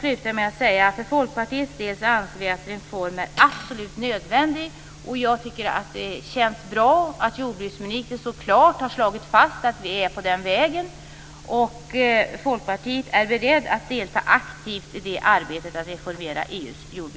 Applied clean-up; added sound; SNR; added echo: none; Cutlery, silverware; 20 dB; none.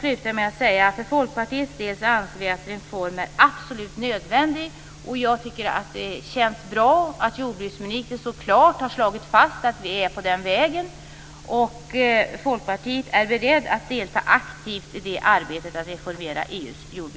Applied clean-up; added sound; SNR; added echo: none; none; none; none.